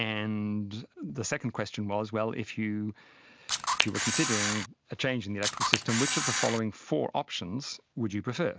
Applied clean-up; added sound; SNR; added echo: none; Camera; -3 dB; none.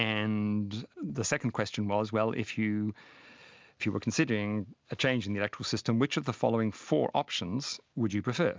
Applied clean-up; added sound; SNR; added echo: none; none; none; none.